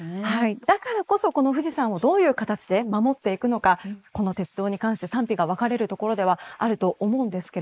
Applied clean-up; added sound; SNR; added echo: neural mask model Resemble Enhance denoiser.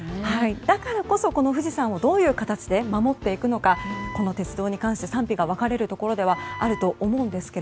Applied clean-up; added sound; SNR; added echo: none; Wind instrument, woodwind instrument; 15 dB; none.